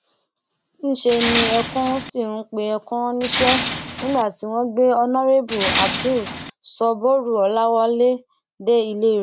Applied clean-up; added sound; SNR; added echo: none; Tools; 2 dB; none.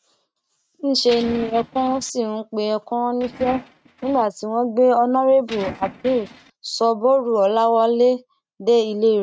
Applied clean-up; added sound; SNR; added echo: neural mask model RNNoise.